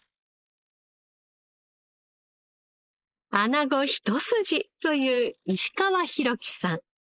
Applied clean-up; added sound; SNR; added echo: neural mask model Resemble Enhance denoiser.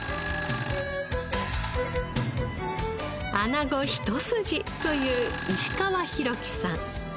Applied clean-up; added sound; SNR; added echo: none; Telephone; 11 dB; none.